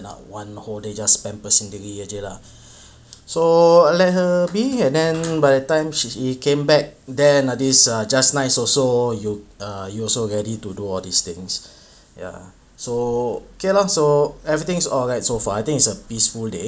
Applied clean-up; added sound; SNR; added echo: none; none; none; none.